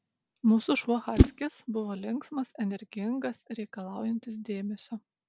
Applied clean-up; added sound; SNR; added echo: none; Whoosh, swoosh, swish; -2 dB; none.